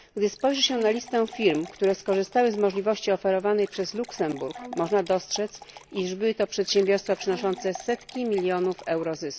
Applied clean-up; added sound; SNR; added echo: none; Fill (with liquid) / Water + Bowed string instrument; 19 dB; none.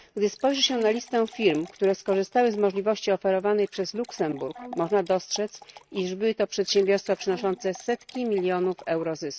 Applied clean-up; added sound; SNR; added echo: neural mask model RNNoise.